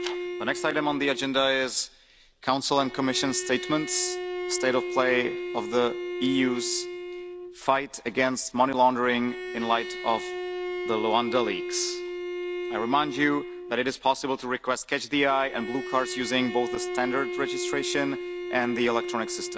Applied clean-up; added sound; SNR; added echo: none; Bowed string instrument; 7 dB; none.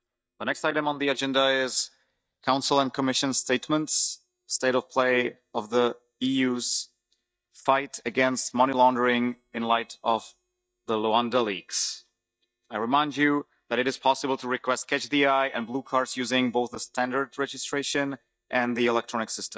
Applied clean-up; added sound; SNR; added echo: neural mask model DeepFilterNet 3.